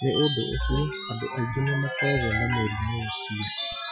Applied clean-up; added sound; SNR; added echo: classical method Wiener filter.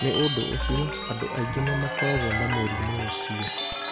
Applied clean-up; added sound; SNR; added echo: none; Chime; 1 dB; none.